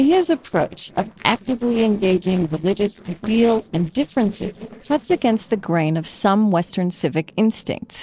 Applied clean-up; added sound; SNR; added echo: neural separator model SepFormer DNS4.